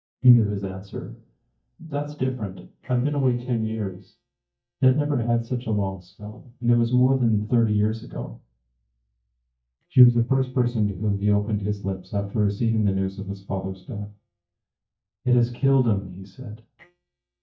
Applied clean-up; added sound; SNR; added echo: neural mask model DeepFilterNet 3.